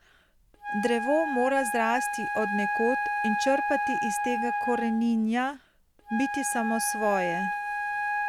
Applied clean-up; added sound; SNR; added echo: none; Wind instrument, woodwind instrument; 2 dB; none.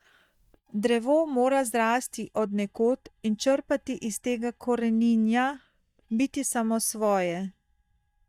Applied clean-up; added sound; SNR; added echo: neural mask model DeepFilterNet 3.